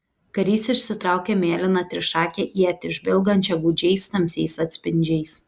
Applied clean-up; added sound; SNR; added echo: none; none; none; none.